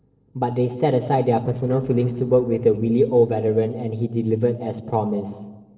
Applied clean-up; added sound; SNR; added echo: neural separator model SepFormer DNS4.